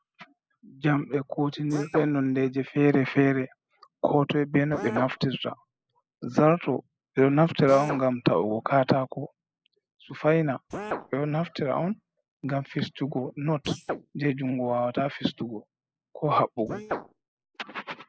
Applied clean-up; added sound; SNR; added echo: neural mask model Resemble Enhance denoiser.